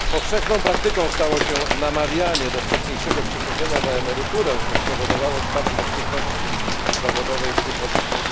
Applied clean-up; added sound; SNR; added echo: none; Rain; -3 dB; none.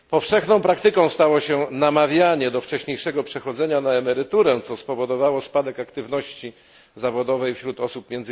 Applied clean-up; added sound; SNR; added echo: none; none; none; none.